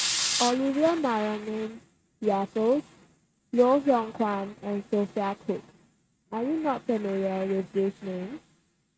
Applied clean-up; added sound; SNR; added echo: neural mask model RNNoise.